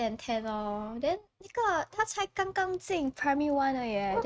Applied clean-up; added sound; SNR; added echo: neural mask model RNNoise.